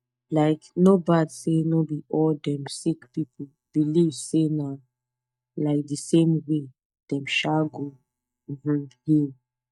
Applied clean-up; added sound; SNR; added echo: neural mask model DeepFilterNet 3.